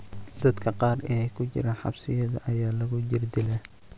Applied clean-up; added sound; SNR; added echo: none; none; none; none.